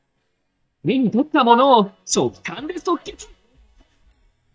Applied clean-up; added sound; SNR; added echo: neural mask model DeepFilterNet 3.